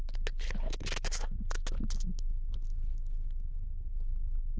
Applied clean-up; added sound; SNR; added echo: neural diffusion model UNIVERSE++.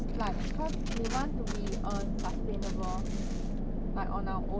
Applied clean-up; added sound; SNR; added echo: none; Packing tape, duct tape; 17 dB; none.